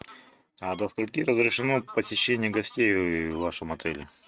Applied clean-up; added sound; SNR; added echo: neural mask model RNNoise.